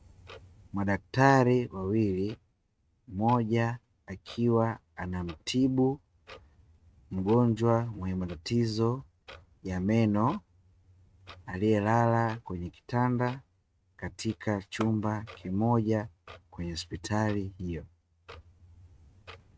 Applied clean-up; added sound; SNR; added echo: neural mask model RNNoise.